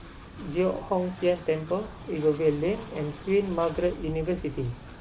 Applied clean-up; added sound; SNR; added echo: none; Train; 15 dB; none.